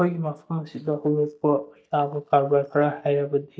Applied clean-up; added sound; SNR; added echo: neural mask model DeepFilterNet 3.